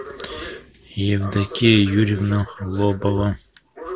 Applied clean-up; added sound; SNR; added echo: none; none; none; none.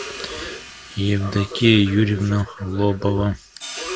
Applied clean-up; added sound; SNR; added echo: none; Hi-hat; 18 dB; none.